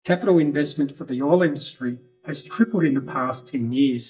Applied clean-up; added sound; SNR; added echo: neural mask model DeepFilterNet 3.